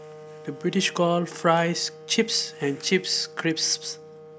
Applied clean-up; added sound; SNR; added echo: none; Wind instrument, woodwind instrument; 18 dB; none.